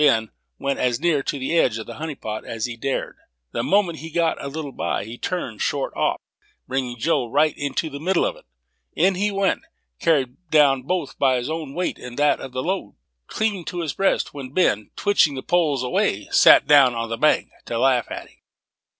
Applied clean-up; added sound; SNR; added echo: none; none; none; none.